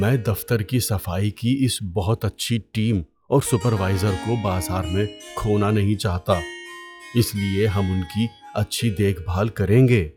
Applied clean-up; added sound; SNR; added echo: classical method log-MMSE.